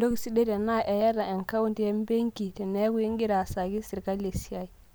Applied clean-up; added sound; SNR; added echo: none; none; none; none.